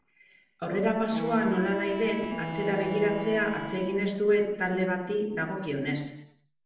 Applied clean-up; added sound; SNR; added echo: none; Bowed string instrument; 9 dB; reverberation time 0.7 s.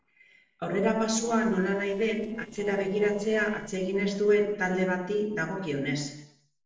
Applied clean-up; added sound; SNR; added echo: neural separator model SepFormer DNS4.